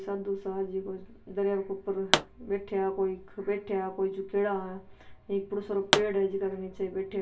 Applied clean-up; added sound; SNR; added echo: none; Explosion; -1 dB; reverberation time 0.2 s.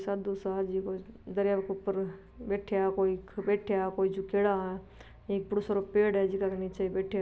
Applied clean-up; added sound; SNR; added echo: none; none; none; none.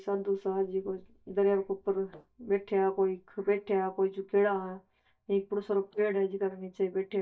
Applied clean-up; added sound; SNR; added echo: neural mask model DeepFilterNet 3.